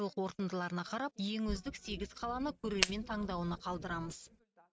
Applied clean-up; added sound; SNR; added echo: neural mask model RNNoise.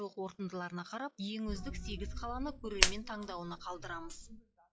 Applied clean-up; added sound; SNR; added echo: classical method log-MMSE.